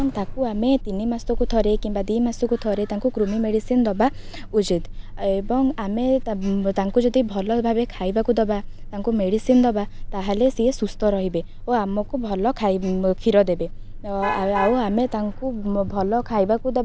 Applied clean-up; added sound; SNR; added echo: none; Alarm + Alarm / Truck; 9 dB; none.